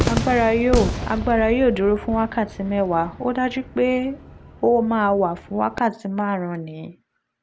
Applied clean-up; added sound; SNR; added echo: none; Cheering / Fireworks; 9 dB; none.